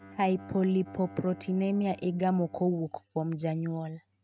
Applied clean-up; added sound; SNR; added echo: neural mask model RNNoise.